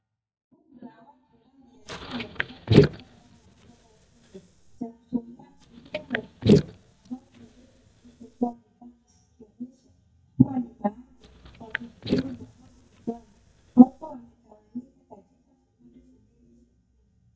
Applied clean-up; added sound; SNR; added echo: neural mask model DeepFilterNet 3.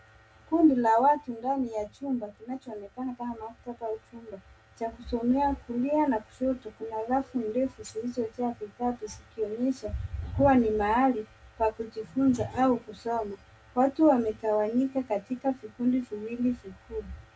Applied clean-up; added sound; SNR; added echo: none; none; none; none.